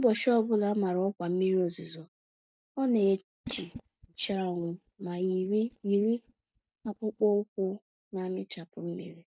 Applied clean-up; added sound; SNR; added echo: neural mask model DeepFilterNet 3.